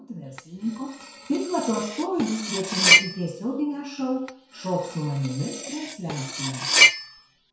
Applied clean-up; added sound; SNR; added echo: none; Cutlery, silverware; -4 dB; reverberation time 0.6 s.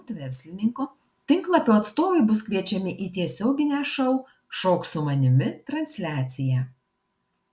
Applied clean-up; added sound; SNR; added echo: none; none; none; none.